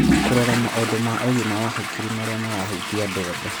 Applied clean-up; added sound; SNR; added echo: none; Toilet flush / Water; 1 dB; none.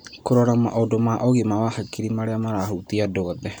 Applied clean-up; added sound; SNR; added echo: none; none; none; none.